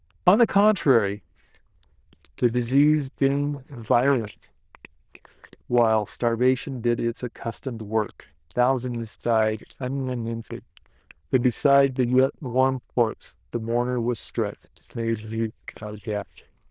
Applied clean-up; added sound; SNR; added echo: neural diffusion model UNIVERSE++.